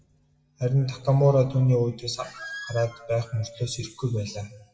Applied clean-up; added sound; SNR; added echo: classical method WPE with log-MMSE.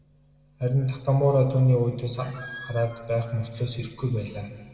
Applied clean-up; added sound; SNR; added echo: none; Squeak; 16 dB; reverberation time 1.9 s.